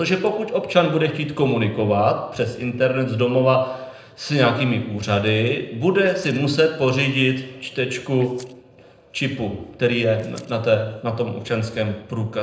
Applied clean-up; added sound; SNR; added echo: neural separator model SepFormer DNS4.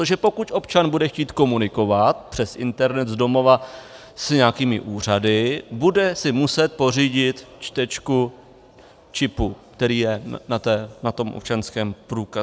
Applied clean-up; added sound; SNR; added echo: none; none; none; none.